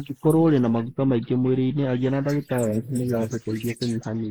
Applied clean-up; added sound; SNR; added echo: neural mask model Resemble Enhance denoiser.